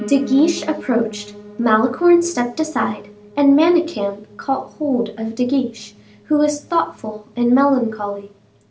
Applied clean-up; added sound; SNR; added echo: none; Piano; 19 dB; none.